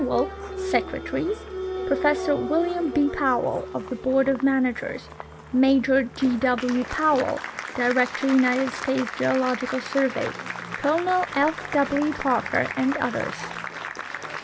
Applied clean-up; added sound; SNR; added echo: none; Applause; 9 dB; none.